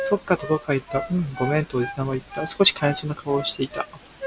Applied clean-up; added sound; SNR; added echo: none; Wind instrument, woodwind instrument; 11 dB; none.